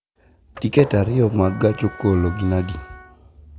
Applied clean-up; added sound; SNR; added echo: none; Gunshot, gunfire + Wind instrument, woodwind instrument; 16 dB; none.